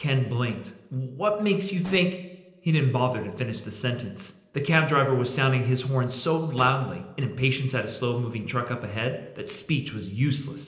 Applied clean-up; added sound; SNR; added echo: neural separator model SepFormer DNS4.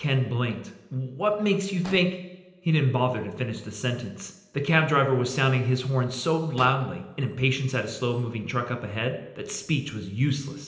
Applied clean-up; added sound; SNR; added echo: none; Explosion; 18 dB; reverberation time 0.9 s.